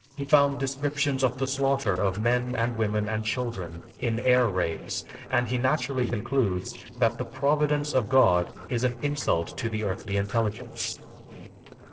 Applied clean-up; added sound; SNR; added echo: neural separator model SepFormer DNS4.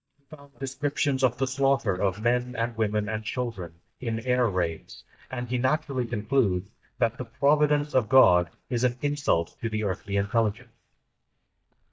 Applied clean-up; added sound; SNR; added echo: neural mask model DeepFilterNet 3.